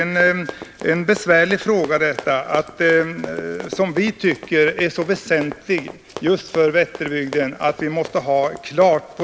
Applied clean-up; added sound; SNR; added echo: none; Run; 16 dB; none.